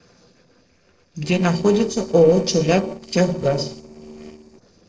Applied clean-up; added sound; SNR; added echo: neural separator model SepFormer DNS4.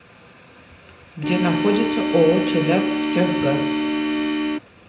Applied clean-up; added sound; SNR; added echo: none; Organ; -2 dB; reverberation time 0.7 s.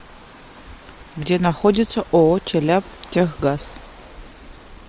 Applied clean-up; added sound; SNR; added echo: none; none; none; none.